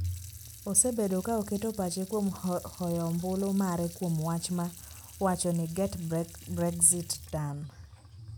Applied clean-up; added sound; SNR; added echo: none; Sink (filling or washing) / Water tap, faucet; 19 dB; none.